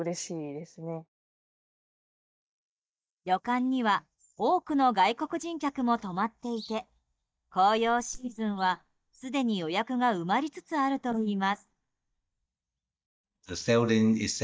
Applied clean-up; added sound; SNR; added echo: neural mask model DeepFilterNet 3.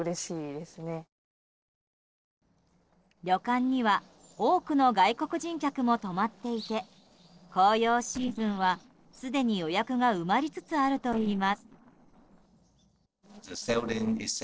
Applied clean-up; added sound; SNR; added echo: neural separator model SepFormer DNS4.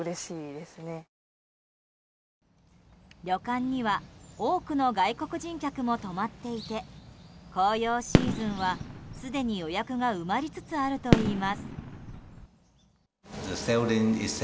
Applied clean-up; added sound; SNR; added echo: none; Fireworks; -2 dB; none.